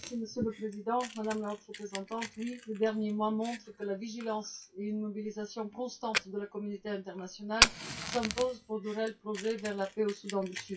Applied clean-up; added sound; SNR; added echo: classical method WPE with log-MMSE.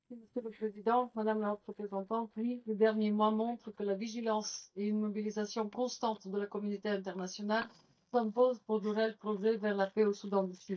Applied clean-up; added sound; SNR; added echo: neural mask model DeepFilterNet 3.